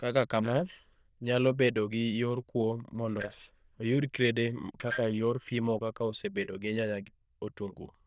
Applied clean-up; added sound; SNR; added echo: neural diffusion model UNIVERSE++.